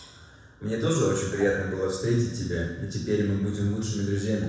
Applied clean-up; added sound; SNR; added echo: none; none; none; reverberation time 1.1 s.